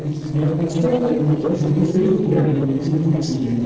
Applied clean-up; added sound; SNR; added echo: neural separator model SepFormer DNS4.